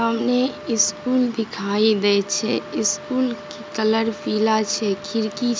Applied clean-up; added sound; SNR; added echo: none; Wind instrument, woodwind instrument; 18 dB; none.